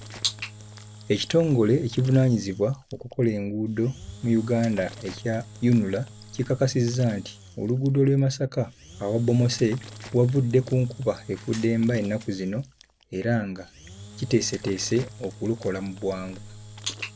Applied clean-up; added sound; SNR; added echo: none; Glass + Engine / Drill; 19 dB; none.